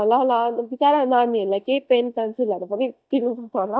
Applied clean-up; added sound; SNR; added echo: neural mask model DeepFilterNet 3.